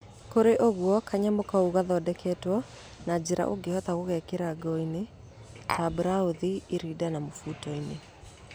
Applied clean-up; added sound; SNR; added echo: none; Tap; 4 dB; none.